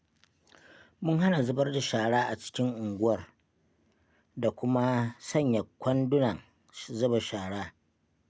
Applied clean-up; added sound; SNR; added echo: none; none; none; none.